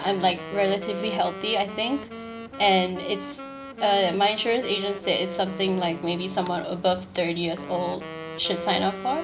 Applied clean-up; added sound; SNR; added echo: none; Wind instrument, woodwind instrument; 11 dB; none.